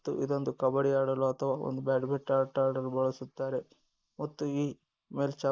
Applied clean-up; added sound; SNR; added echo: neural mask model Resemble Enhance denoiser.